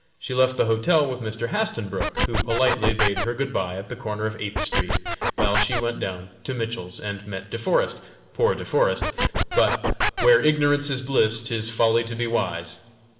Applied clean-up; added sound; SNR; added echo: none; Scratching (performance technique); -1 dB; reverberation time 1.0 s.